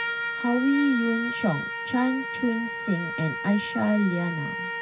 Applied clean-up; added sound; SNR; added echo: none; Trumpet; 5 dB; reverberation time 0.4 s.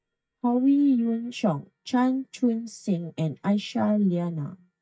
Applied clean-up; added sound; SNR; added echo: neural mask model DeepFilterNet 3.